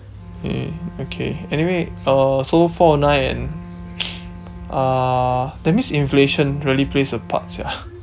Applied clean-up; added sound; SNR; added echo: none; Bowed string instrument; 17 dB; none.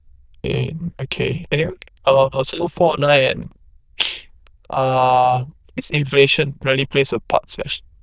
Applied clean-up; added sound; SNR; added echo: neural diffusion model UNIVERSE++.